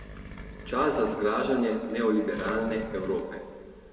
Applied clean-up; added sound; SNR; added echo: none; Engine; 16 dB; reverberation time 1.9 s.